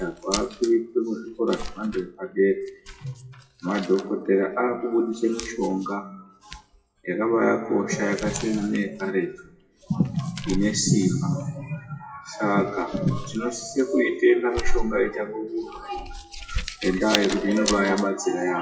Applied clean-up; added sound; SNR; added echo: classical method WPE with log-MMSE.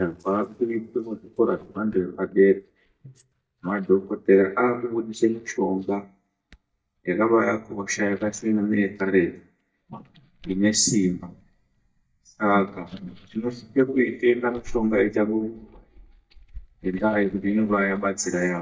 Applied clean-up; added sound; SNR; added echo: neural mask model DeepFilterNet 3.